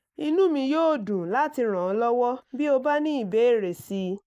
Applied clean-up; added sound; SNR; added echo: neural mask model Resemble Enhance denoiser.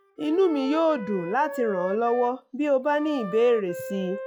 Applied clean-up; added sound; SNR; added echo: classical method log-MMSE.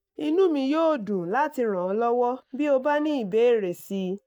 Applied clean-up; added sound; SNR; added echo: neural mask model DeepFilterNet 3.